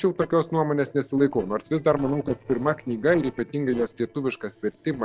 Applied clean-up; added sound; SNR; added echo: neural separator model SepFormer DNS4.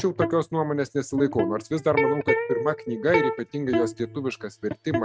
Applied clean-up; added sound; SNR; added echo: neural mask model RNNoise.